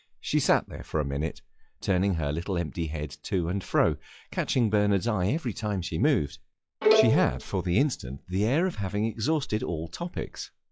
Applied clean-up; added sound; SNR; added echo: classical method log-MMSE.